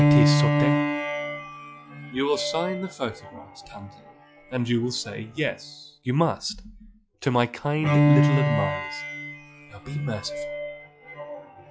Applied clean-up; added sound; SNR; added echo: classical method log-MMSE.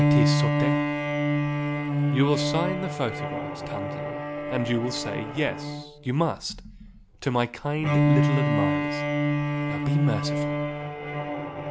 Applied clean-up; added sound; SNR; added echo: none; Bowed string instrument; -4 dB; none.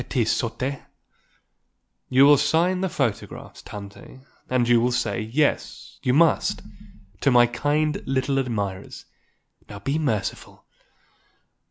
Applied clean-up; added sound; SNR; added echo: none; none; none; none.